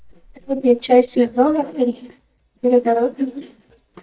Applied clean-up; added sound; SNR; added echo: neural mask model DeepFilterNet 3.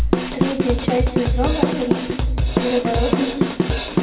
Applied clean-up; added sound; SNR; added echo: none; Drum kit; -4 dB; reverberation time 2.0 s.